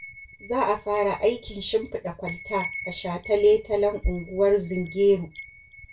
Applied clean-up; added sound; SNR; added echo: none; Wind chime; 10 dB; reverberation time 0.2 s.